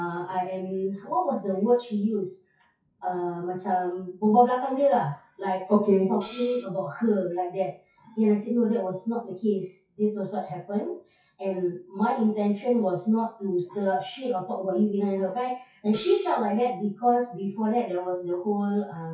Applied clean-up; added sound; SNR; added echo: classical method WPE with log-MMSE.